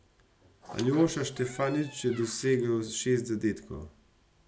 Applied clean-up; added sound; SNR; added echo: none; Squeak; 18 dB; none.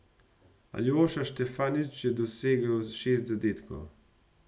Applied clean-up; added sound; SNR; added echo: none; none; none; none.